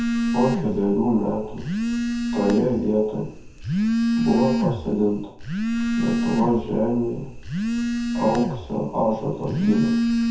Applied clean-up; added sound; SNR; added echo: none; Telephone; 0 dB; reverberation time 0.6 s.